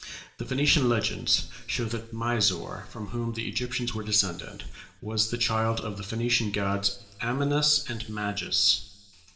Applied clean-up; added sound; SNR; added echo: none; none; none; reverberation time 1.9 s.